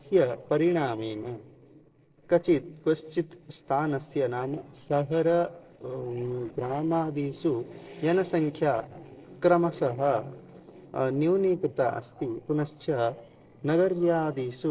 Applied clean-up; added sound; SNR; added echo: neural separator model SepFormer DNS4.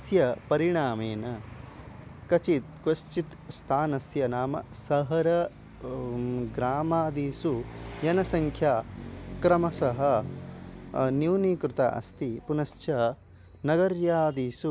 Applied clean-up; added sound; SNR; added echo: none; none; none; none.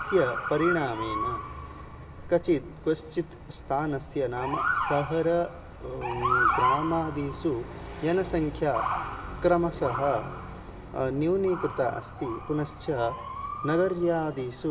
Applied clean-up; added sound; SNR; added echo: none; Motor vehicle (road) / Siren; 5 dB; reverberation time 1.1 s.